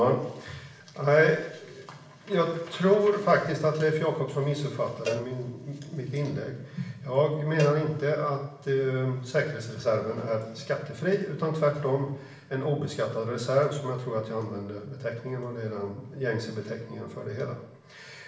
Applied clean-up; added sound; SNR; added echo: none; Cowbell; 11 dB; reverberation time 0.7 s.